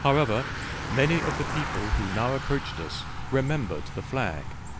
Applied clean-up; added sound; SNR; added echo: none; Bicycle; 5 dB; none.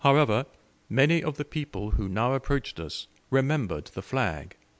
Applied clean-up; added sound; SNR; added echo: none; none; none; none.